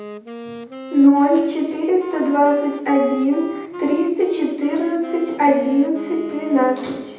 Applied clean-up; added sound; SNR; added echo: none; Wind instrument, woodwind instrument; 14 dB; reverberation time 0.8 s.